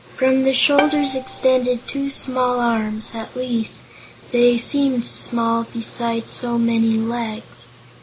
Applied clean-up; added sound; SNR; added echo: none; Bowed string instrument; 10 dB; none.